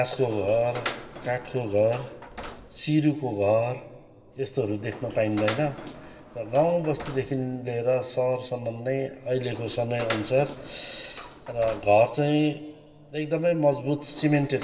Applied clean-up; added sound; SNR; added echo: none; Door; 15 dB; reverberation time 2.9 s.